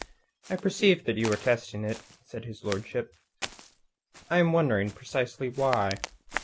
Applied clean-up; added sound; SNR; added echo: none; Walk, footsteps; 14 dB; none.